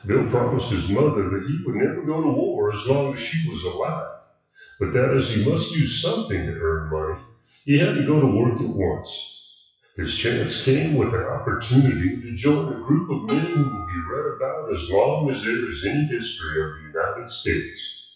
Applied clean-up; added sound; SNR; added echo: classical method WPE with log-MMSE.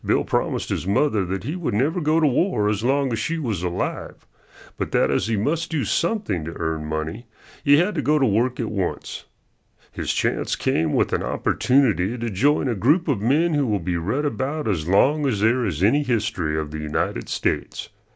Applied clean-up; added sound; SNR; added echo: none; none; none; none.